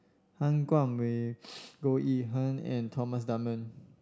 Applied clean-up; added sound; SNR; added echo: none; none; none; none.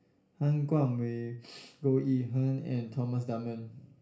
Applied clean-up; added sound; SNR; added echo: none; none; none; reverberation time 0.3 s.